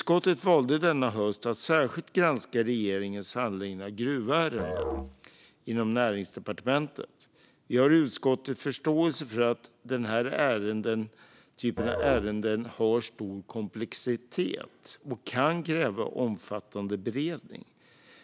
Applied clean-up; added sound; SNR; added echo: none; Musical instrument; 10 dB; none.